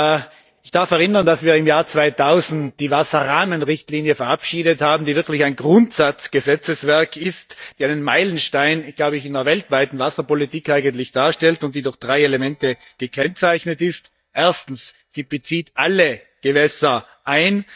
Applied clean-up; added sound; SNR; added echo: neural mask model DeepFilterNet 3.